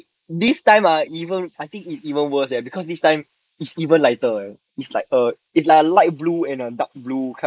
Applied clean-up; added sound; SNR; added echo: neural mask model Resemble Enhance denoiser.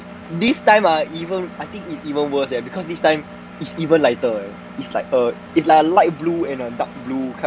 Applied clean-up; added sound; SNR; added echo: none; Engine; 16 dB; none.